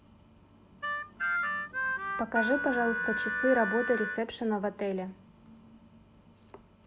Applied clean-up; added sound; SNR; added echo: none; Harmonica; -1 dB; none.